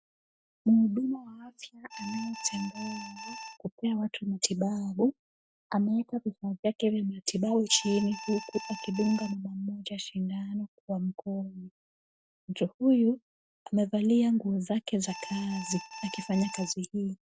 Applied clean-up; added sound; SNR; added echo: none; Alarm; 12 dB; none.